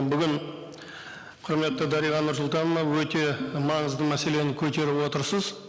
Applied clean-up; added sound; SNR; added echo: none; Organ; 14 dB; none.